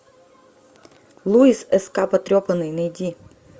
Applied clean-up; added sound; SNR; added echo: none; none; none; none.